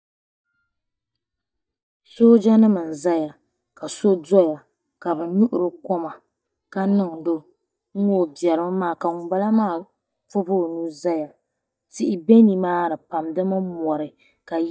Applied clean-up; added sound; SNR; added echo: neural mask model DeepFilterNet 3.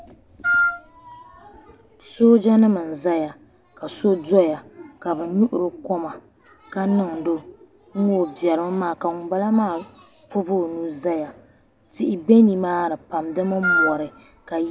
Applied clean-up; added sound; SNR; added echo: none; Wind instrument, woodwind instrument; -1 dB; none.